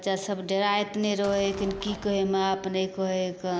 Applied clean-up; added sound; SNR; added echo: none; Explosion; 17 dB; none.